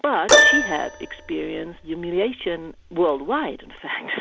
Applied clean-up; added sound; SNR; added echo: none; Keyboard (musical); -3 dB; none.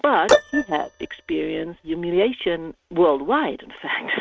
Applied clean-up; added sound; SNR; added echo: neural mask model RNNoise.